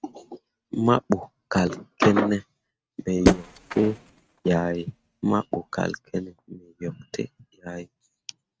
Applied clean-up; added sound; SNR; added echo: neural mask model RNNoise.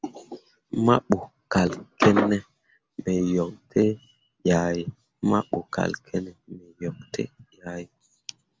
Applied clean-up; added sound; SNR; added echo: none; none; none; none.